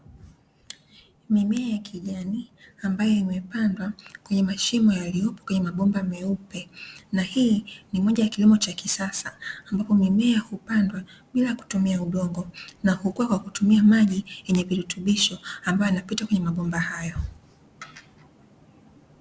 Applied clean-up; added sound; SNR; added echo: none; none; none; none.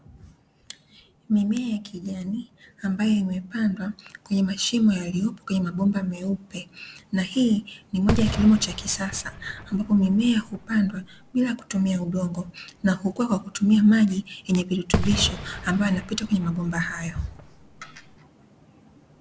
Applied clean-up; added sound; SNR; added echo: none; Fireworks; 6 dB; none.